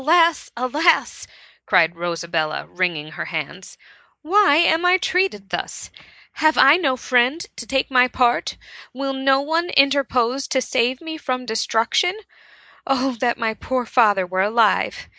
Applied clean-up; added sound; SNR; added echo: neural mask model Resemble Enhance denoiser.